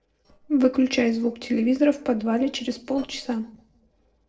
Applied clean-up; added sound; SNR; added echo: neural separator model SepFormer DNS4.